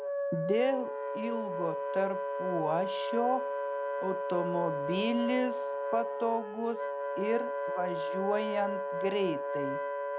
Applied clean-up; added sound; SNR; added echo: none; Wind instrument, woodwind instrument; 0 dB; none.